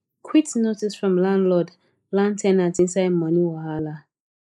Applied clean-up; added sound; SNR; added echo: neural mask model Resemble Enhance denoiser.